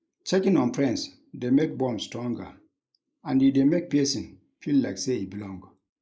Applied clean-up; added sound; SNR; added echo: neural mask model Resemble Enhance denoiser.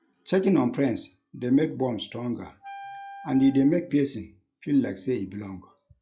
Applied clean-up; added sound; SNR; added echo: classical method log-MMSE.